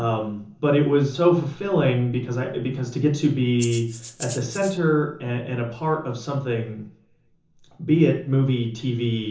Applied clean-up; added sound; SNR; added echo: none; Rattle (instrument); 14 dB; reverberation time 0.7 s.